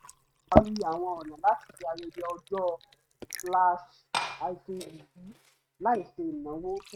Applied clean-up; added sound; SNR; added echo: neural mask model RNNoise.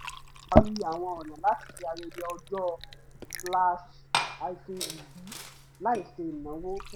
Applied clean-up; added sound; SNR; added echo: none; Fill (with liquid) / Glass; -1 dB; none.